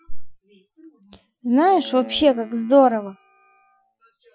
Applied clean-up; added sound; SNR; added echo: classical method Wiener filter.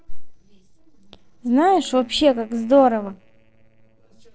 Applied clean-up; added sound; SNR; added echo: neural separator model SepFormer DNS4.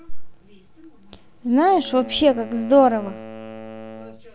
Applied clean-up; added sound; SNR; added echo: none; Wind instrument, woodwind instrument; 17 dB; none.